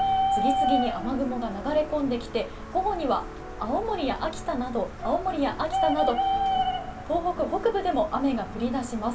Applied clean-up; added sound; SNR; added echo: none; Bird; 2 dB; reverberation time 0.2 s.